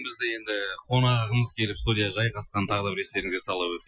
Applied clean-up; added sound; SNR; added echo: classical method Wiener filter.